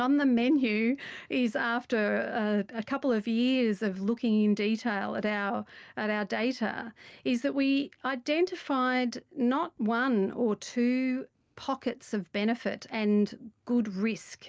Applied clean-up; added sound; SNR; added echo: none; none; none; none.